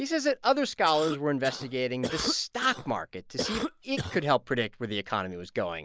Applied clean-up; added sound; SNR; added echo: neural mask model Resemble Enhance denoiser.